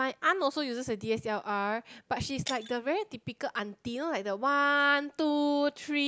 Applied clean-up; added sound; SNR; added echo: none; Shatter; 20 dB; none.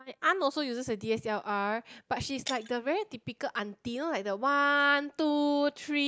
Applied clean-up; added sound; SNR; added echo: neural mask model DeepFilterNet 3.